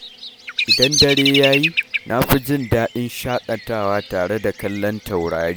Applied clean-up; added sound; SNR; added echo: none; Bird vocalization, bird call, bird song; 3 dB; none.